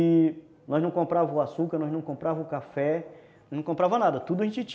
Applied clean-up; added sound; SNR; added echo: none; none; none; none.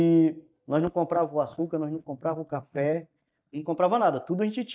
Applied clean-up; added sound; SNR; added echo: neural mask model DeepFilterNet 3.